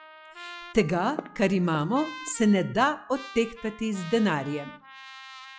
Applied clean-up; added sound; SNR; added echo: classical method log-MMSE.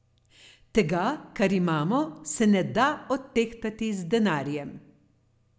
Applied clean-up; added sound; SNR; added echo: none; none; none; none.